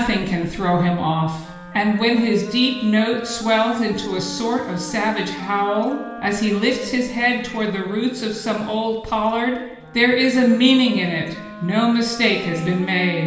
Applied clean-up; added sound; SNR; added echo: none; Wind instrument, woodwind instrument; 16 dB; reverberation time 1.1 s.